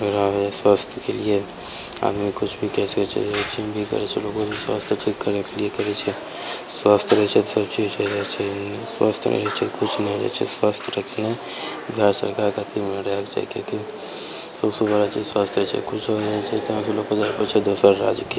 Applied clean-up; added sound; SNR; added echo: none; none; none; none.